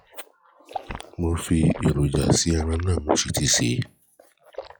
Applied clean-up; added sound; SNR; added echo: classical method log-MMSE.